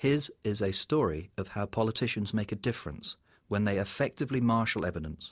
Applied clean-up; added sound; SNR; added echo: none; none; none; none.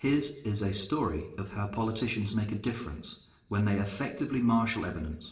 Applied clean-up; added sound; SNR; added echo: none; none; none; reverberation time 0.8 s.